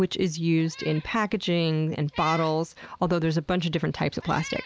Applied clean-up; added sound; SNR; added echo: none; Meow; 18 dB; none.